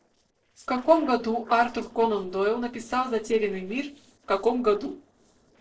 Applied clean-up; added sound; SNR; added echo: neural separator model SepFormer DNS4.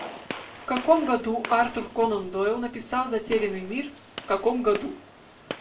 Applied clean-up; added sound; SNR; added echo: none; Gunshot, gunfire; 14 dB; reverberation time 0.3 s.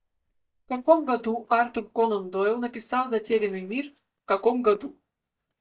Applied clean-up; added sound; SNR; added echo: neural mask model DeepFilterNet 3.